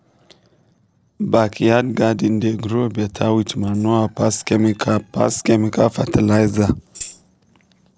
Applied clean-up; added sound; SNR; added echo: neural separator model SepFormer DNS4.